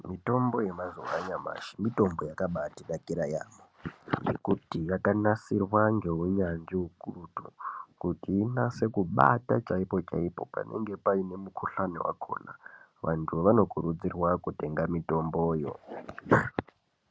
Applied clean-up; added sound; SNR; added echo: none; none; none; none.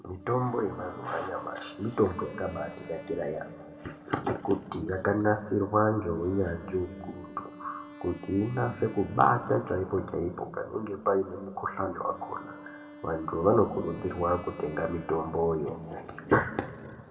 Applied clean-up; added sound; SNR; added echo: none; Wind instrument, woodwind instrument; 20 dB; reverberation time 1.8 s.